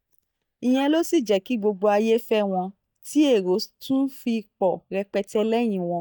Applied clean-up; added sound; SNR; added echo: neural mask model DeepFilterNet 3.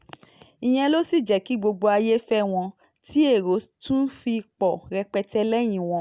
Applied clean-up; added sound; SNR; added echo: none; none; none; none.